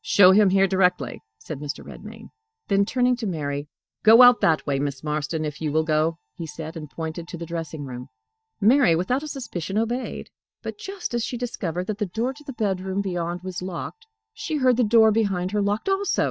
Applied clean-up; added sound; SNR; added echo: neural mask model DeepFilterNet 3.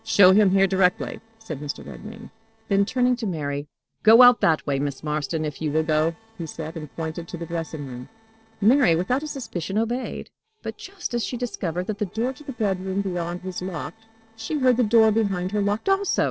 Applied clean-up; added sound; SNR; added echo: neural separator model SepFormer DNS4.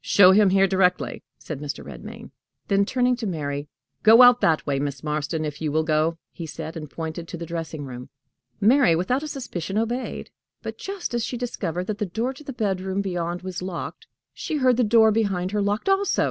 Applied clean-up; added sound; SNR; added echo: none; none; none; none.